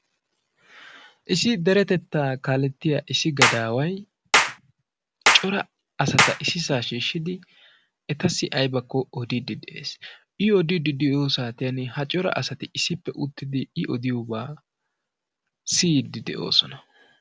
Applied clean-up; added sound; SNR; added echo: none; Clapping; -1 dB; none.